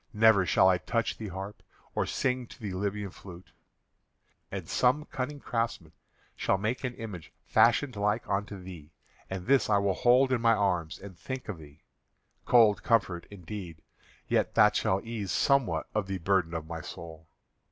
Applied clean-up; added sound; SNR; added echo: none; none; none; none.